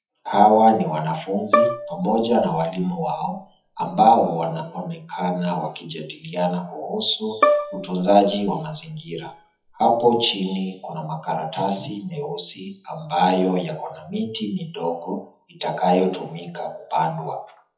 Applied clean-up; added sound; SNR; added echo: classical method WPE with log-MMSE.